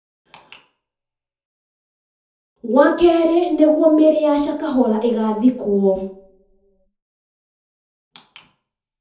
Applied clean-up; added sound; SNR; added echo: none; none; none; reverberation time 0.5 s.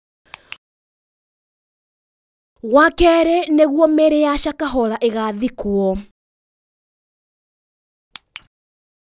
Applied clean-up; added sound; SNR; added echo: none; none; none; none.